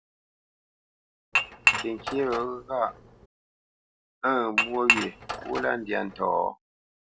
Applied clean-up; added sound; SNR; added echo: none; Dishes, pots, and pans / Chink, clink; -2 dB; none.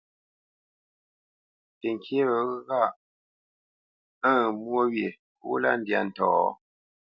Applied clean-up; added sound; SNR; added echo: none; none; none; none.